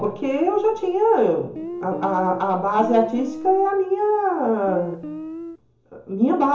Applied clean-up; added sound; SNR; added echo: none; Guitar; 11 dB; reverberation time 0.7 s.